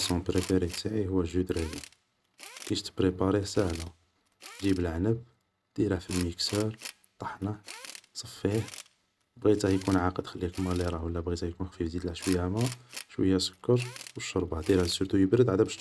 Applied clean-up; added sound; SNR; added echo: none; Tools; 17 dB; none.